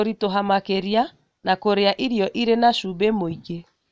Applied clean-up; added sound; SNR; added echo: none; none; none; none.